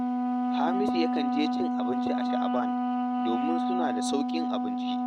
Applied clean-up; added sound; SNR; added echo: neural mask model RNNoise.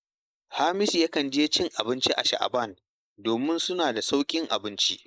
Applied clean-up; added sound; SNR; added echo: neural mask model Resemble Enhance denoiser.